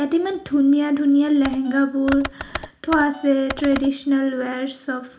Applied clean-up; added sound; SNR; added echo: none; Computer keyboard; 12 dB; reverberation time 0.4 s.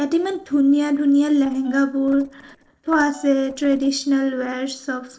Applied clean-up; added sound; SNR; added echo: neural separator model SepFormer DNS4.